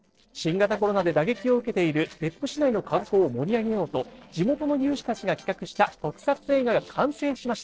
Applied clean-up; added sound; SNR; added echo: neural separator model SepFormer DNS4.